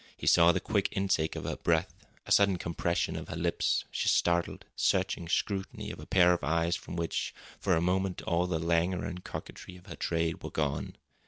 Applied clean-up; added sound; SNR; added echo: none; none; none; none.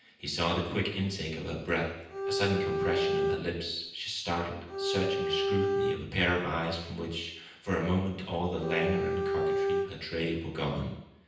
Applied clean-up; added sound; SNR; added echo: none; Bowed string instrument; -1 dB; reverberation time 0.9 s.